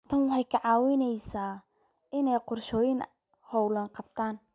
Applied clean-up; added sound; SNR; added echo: none; none; none; none.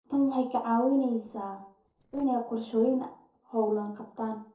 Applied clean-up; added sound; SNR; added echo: neural separator model SepFormer DNS4.